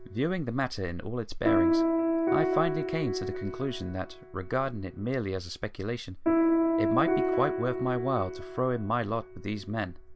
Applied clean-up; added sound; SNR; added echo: none; Piano; -1 dB; none.